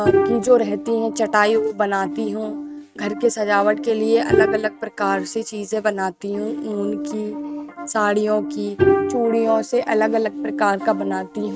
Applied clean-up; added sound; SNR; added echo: neural mask model RNNoise.